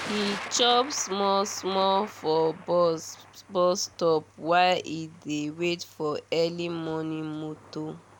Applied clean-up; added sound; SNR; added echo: none; Thunder; 16 dB; none.